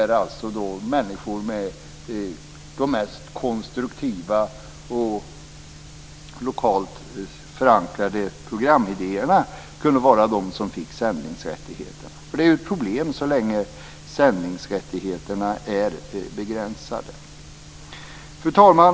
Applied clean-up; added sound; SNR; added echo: none; none; none; none.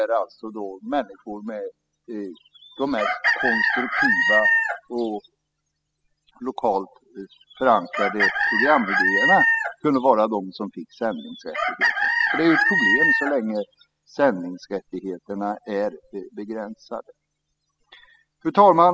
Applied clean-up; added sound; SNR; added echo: classical method spectral subtraction.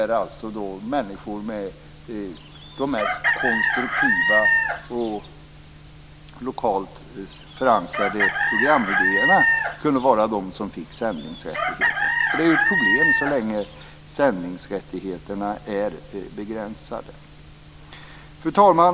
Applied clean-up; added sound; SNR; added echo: none; Chicken, rooster; -2 dB; none.